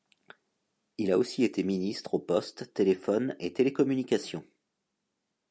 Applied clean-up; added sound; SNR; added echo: none; none; none; none.